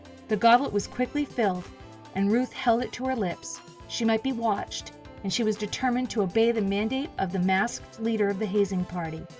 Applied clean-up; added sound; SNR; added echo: none; Organ; 19 dB; none.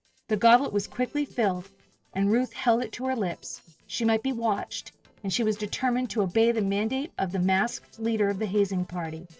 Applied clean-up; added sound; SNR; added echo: neural separator model SepFormer DNS4.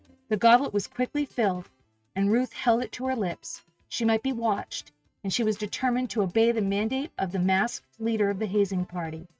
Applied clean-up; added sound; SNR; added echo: neural mask model RNNoise.